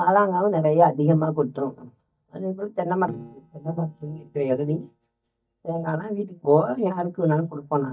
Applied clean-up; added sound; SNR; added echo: neural mask model DeepFilterNet 3.